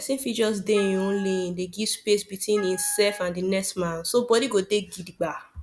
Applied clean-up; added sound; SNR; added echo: none; Wind instrument, woodwind instrument; 17 dB; none.